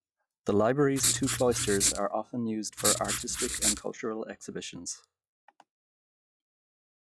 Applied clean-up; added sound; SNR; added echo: classical method log-MMSE.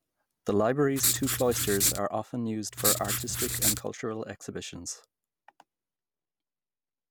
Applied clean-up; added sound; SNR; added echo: none; Writing; -3 dB; none.